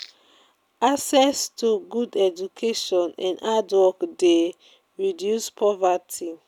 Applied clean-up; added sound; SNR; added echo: none; none; none; none.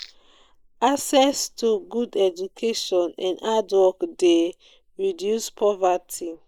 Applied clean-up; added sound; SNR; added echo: neural mask model Resemble Enhance denoiser.